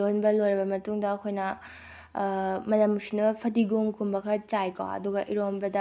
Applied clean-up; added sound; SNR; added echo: none; none; none; none.